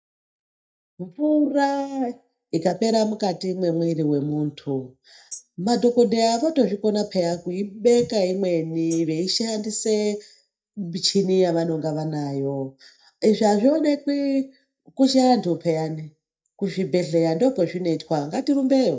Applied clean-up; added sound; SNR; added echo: neural mask model DeepFilterNet 3.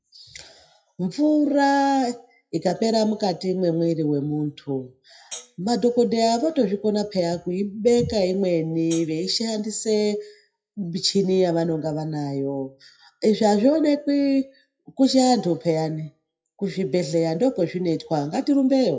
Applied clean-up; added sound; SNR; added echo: classical method WPE with log-MMSE.